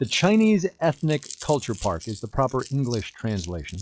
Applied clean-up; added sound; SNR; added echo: classical method log-MMSE.